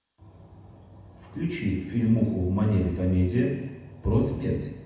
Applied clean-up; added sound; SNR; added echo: none; none; none; reverberation time 1.0 s.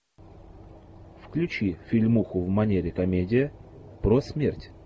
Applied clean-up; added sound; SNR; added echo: none; none; none; none.